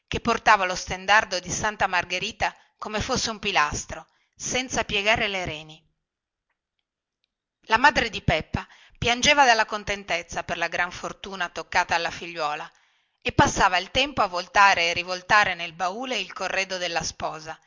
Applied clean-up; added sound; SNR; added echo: none; none; none; none.